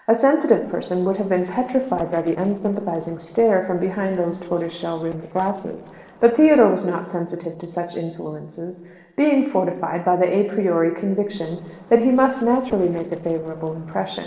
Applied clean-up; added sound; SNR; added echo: neural separator model SepFormer DNS4.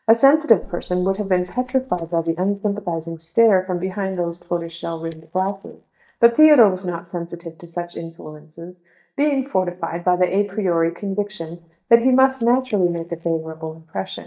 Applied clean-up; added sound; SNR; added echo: neural mask model DeepFilterNet 3.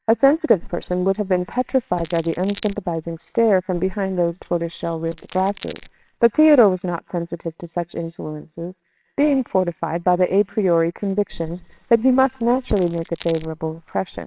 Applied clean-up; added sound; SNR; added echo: neural separator model SepFormer WHAMR!.